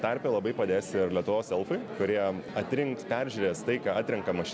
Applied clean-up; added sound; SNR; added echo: none; none; none; none.